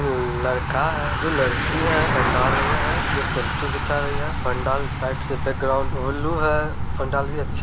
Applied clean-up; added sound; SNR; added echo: none; Bicycle; -2 dB; none.